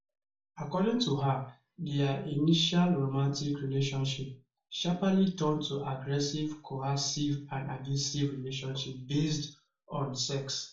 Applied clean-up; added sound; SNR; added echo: none; none; none; reverberation time 0.4 s.